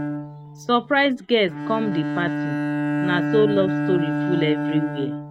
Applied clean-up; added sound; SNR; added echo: neural mask model RNNoise.